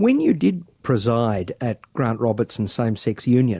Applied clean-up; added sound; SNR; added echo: none; none; none; none.